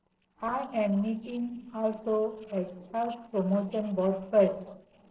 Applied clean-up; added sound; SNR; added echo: neural separator model SepFormer DNS4.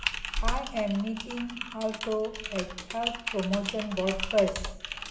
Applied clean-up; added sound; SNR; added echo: none; Typing; 3 dB; reverberation time 1.4 s.